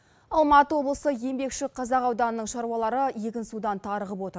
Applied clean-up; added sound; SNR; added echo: none; none; none; none.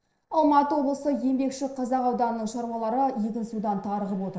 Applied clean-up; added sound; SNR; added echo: neural separator model SepFormer DNS4.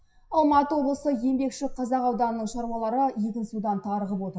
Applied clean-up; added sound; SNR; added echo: classical method WPE with log-MMSE.